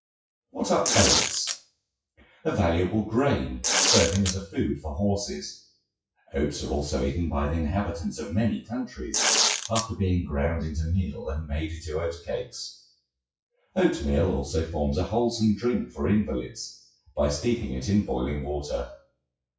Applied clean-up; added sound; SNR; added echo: classical method WPE with log-MMSE.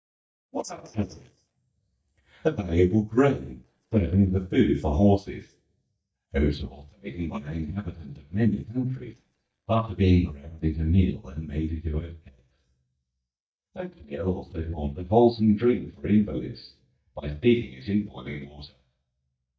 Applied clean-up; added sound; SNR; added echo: neural mask model DeepFilterNet 3.